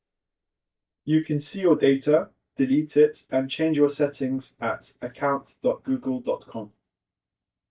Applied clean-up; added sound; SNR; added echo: neural mask model DeepFilterNet 3.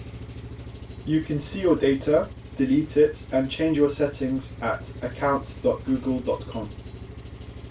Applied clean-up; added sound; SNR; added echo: none; Engine; 13 dB; reverberation time 0.2 s.